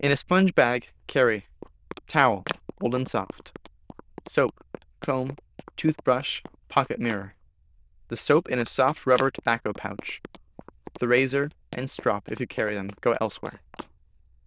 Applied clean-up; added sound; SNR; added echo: neural diffusion model UNIVERSE++.